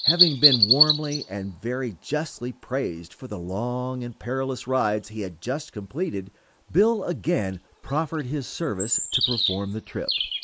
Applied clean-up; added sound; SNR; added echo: neural mask model Resemble Enhance denoiser.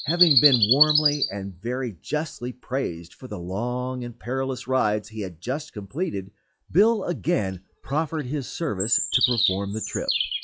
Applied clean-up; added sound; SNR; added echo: classical method log-MMSE.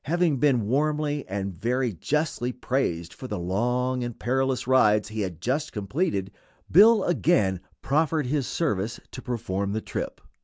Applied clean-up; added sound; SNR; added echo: none; none; none; none.